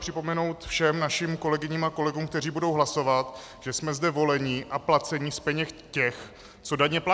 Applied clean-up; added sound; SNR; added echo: none; none; none; none.